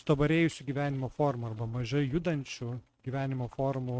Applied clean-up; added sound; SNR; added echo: neural mask model RNNoise.